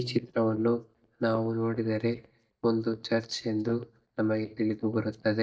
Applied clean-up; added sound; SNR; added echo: neural mask model DeepFilterNet 3.